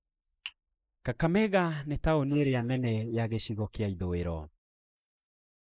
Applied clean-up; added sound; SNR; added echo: neural mask model Resemble Enhance denoiser.